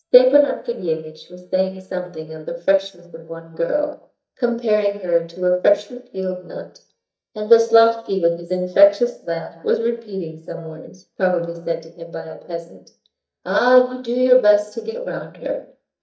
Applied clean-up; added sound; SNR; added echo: neural mask model DeepFilterNet 3.